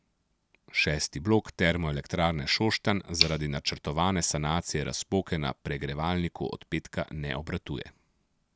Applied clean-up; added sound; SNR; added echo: none; Tick; 12 dB; none.